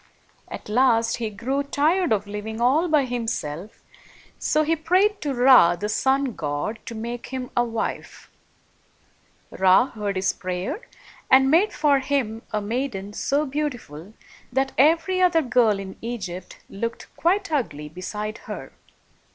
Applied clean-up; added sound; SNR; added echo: none; none; none; none.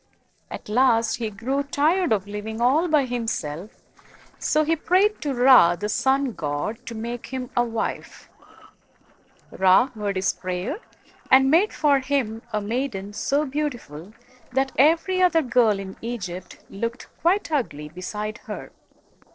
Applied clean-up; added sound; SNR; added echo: neural separator model SepFormer DNS4.